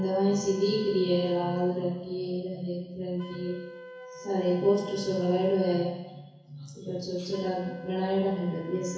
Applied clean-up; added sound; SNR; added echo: none; Wind instrument, woodwind instrument; 17 dB; reverberation time 1.1 s.